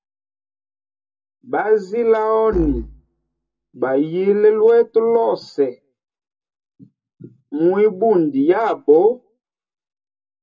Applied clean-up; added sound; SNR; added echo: none; Musical instrument; 14 dB; reverberation time 0.2 s.